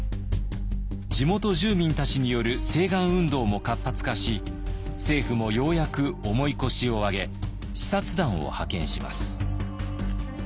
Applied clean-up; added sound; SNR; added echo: none; none; none; none.